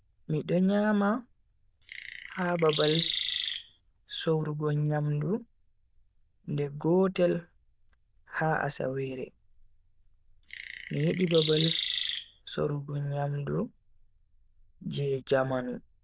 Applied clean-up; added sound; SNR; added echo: neural diffusion model UNIVERSE++.